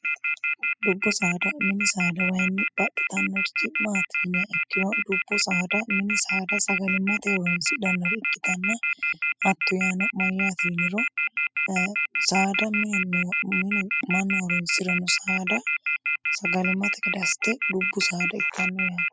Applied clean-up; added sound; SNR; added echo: classical method spectral subtraction.